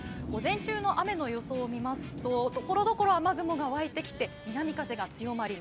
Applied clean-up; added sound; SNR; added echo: none; Thunder / Rain; 12 dB; none.